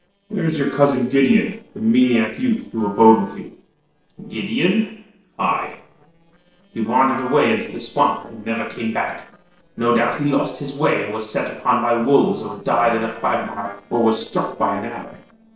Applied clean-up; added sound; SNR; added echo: neural separator model SepFormer DNS4.